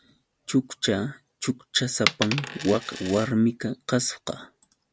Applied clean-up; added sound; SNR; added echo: none; Coin (dropping); 9 dB; none.